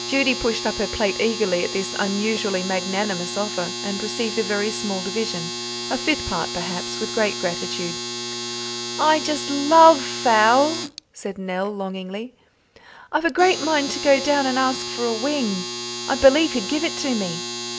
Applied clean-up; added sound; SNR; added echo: none; Domestic sounds, home sounds; 7 dB; none.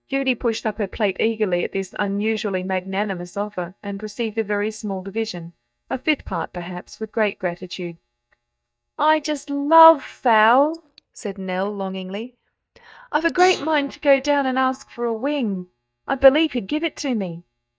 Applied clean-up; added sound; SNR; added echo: neural mask model DeepFilterNet 3.